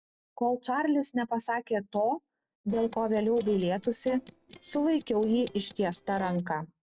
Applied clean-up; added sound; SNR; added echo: neural separator model SepFormer DNS4.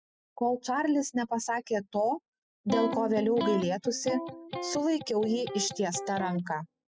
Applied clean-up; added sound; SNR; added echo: classical method spectral subtraction.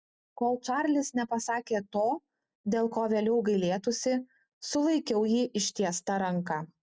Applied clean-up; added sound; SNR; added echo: none; none; none; none.